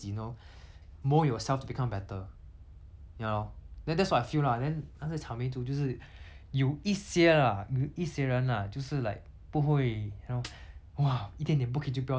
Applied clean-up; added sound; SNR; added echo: none; Snare drum; 19 dB; none.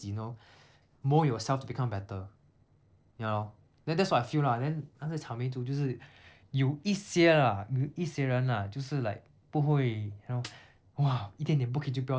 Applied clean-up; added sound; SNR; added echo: neural separator model SepFormer DNS4.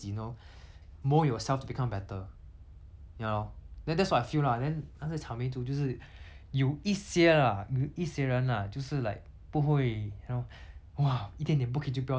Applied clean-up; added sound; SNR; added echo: none; none; none; none.